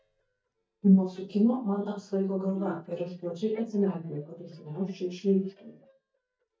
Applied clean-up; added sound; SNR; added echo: neural mask model DeepFilterNet 3.